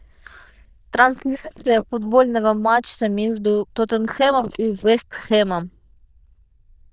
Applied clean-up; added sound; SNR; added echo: neural diffusion model UNIVERSE++.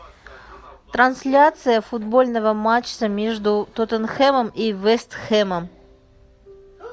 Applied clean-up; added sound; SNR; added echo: none; none; none; none.